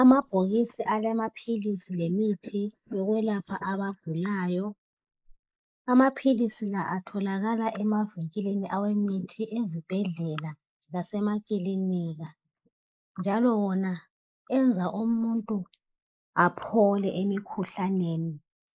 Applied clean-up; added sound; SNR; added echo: neural mask model Resemble Enhance denoiser.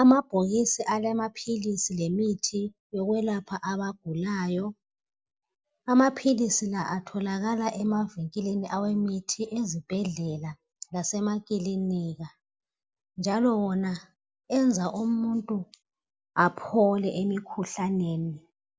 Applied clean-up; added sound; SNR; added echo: none; none; none; none.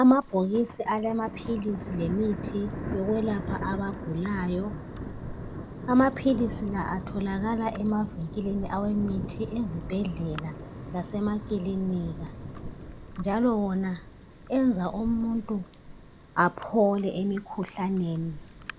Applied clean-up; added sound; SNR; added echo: none; Thunder; 10 dB; none.